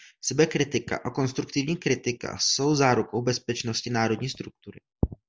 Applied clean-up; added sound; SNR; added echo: none; none; none; none.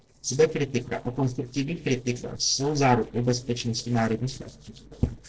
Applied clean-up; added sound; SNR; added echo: neural separator model SepFormer DNS4.